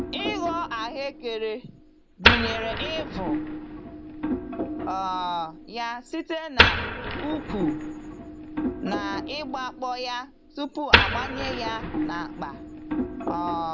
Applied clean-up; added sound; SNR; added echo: none; Wood; -4 dB; none.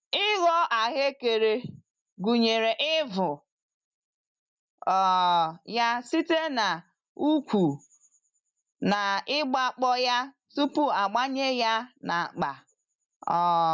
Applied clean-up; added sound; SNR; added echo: none; none; none; none.